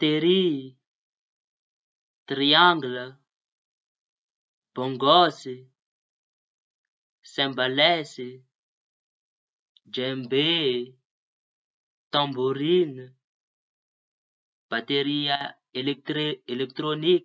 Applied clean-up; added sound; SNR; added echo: none; none; none; none.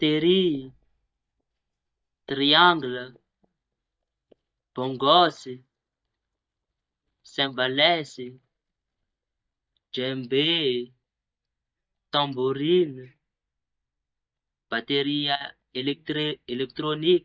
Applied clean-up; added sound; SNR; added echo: neural mask model DeepFilterNet 3.